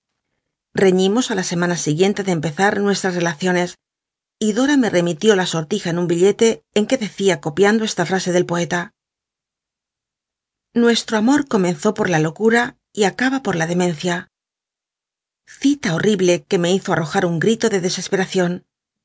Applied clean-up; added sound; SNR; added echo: none; none; none; none.